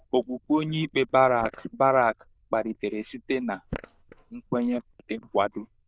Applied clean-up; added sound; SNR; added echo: neural diffusion model UNIVERSE++.